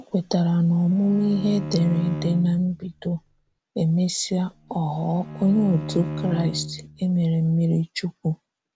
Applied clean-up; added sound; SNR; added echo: none; Bowed string instrument; 11 dB; none.